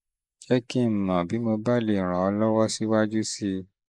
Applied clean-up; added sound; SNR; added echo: neural mask model Resemble Enhance denoiser.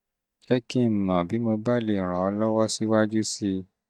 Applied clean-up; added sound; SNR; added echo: neural mask model DeepFilterNet 3.